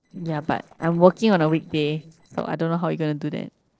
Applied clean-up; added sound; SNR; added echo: neural separator model SepFormer DNS4.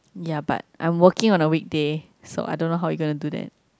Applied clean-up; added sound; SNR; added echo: none; none; none; none.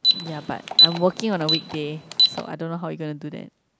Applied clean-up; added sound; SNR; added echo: none; Alarm; -5 dB; none.